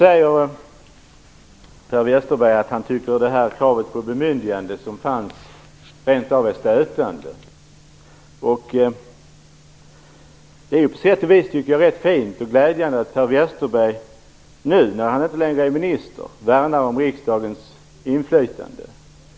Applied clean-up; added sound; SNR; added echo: none; none; none; none.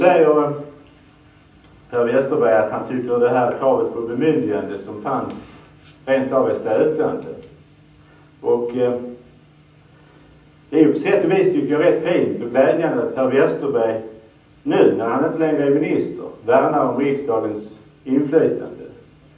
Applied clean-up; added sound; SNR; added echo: none; none; none; reverberation time 0.6 s.